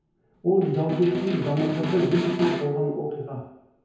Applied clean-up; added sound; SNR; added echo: none; Snare drum; 7 dB; reverberation time 1.0 s.